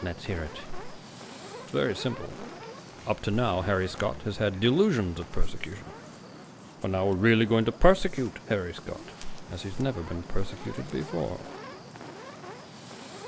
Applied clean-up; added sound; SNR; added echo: none; Fire; 15 dB; none.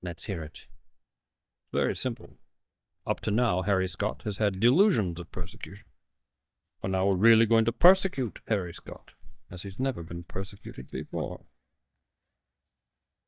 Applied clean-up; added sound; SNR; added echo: neural mask model DeepFilterNet 3.